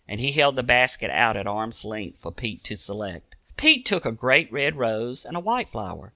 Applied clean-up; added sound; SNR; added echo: none; none; none; none.